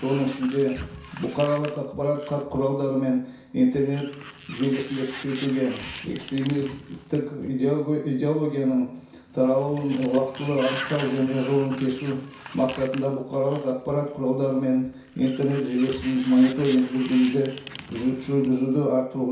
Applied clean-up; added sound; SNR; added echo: none; Sliding door; 17 dB; reverberation time 0.6 s.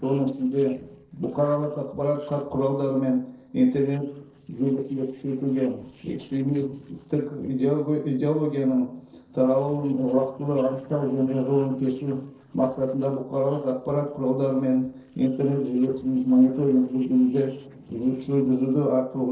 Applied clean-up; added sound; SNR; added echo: neural separator model SepFormer DNS4.